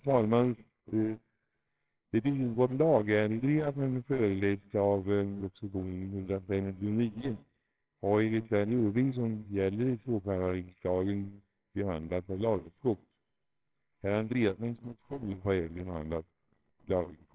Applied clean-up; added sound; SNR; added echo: neural separator model SepFormer WHAMR!.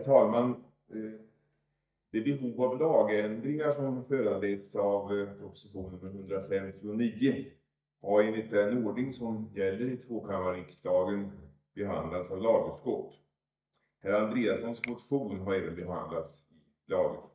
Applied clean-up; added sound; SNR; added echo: neural mask model DeepFilterNet 3.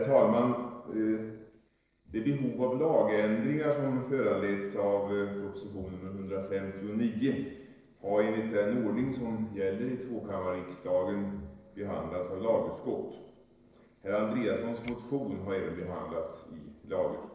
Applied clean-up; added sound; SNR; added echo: neural separator model SepFormer DNS4.